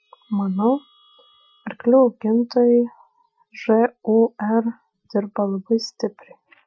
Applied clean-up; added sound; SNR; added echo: classical method Wiener filter.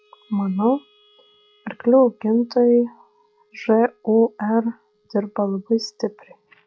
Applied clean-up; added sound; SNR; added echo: classical method log-MMSE.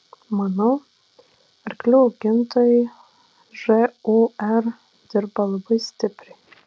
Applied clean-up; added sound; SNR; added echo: none; none; none; none.